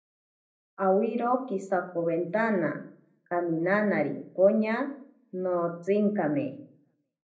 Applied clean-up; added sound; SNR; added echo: none; none; none; reverberation time 0.5 s.